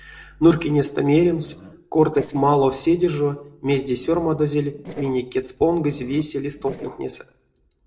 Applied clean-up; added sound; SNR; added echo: neural separator model SepFormer DNS4.